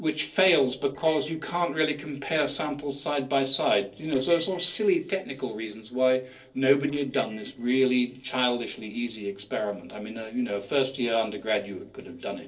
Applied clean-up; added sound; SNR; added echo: neural separator model SepFormer DNS4.